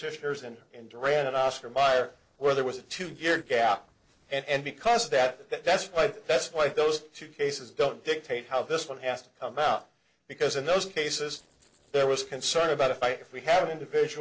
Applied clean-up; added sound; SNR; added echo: neural separator model SepFormer DNS4.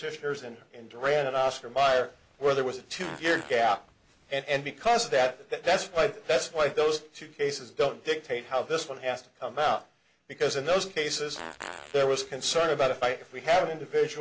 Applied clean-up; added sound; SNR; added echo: none; Fart; 17 dB; none.